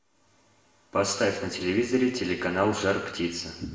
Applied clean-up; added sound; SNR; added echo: none; none; none; reverberation time 0.9 s.